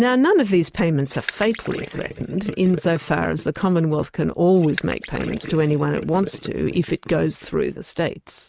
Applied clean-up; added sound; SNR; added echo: neural mask model RNNoise.